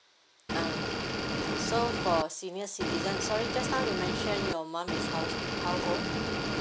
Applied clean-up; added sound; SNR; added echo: none; Motor vehicle (road) / Engine; -3 dB; none.